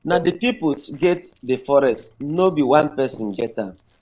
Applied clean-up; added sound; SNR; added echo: neural separator model SepFormer DNS4.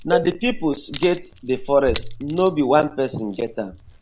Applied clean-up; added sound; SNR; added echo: none; Cowbell + Chink, clink; 5 dB; none.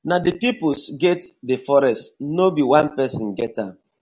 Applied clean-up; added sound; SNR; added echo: none; none; none; none.